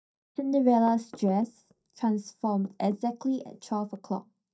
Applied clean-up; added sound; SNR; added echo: neural mask model DeepFilterNet 3.